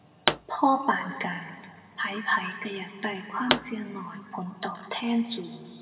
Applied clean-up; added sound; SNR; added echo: none; Explosion; 0 dB; reverberation time 2.1 s.